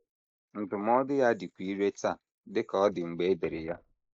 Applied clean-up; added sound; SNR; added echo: neural mask model Resemble Enhance denoiser.